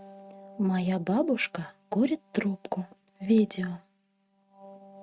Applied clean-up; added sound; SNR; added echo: neural mask model RNNoise.